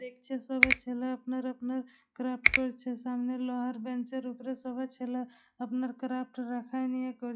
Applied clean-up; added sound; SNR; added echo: classical method log-MMSE.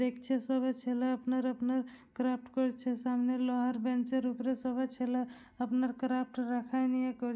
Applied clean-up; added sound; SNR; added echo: none; none; none; none.